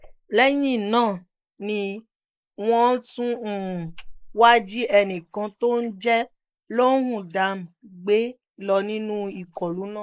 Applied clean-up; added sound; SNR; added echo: neural mask model Resemble Enhance denoiser.